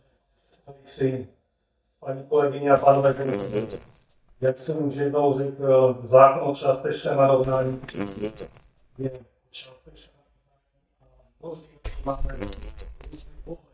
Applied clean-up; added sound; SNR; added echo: neural mask model DeepFilterNet 3.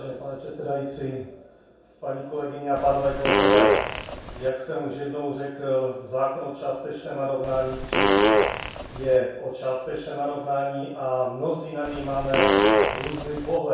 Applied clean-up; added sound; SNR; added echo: none; Fart; -5 dB; reverberation time 0.7 s.